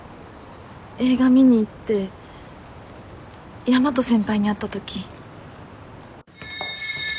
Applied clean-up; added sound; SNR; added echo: none; none; none; none.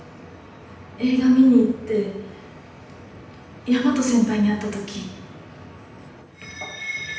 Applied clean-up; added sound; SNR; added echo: none; none; none; reverberation time 0.9 s.